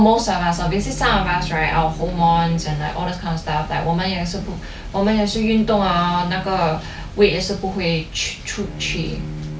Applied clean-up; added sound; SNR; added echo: none; Bowed string instrument; 15 dB; none.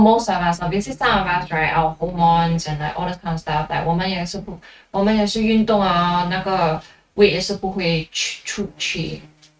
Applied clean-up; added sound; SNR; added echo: neural mask model RNNoise.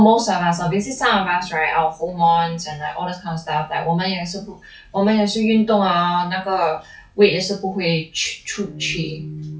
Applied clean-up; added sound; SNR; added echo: classical method log-MMSE.